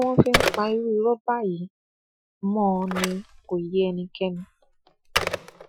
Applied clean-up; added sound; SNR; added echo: classical method Wiener filter.